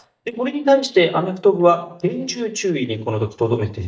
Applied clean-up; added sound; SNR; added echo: neural mask model DeepFilterNet 3.